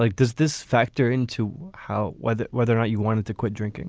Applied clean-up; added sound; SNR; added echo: none; none; none; none.